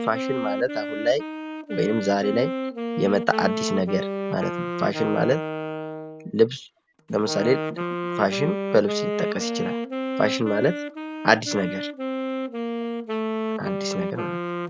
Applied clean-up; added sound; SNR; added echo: none; Wind instrument, woodwind instrument; 3 dB; none.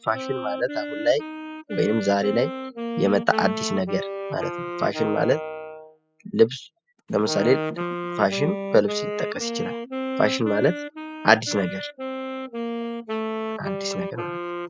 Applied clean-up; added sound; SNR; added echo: classical method spectral subtraction.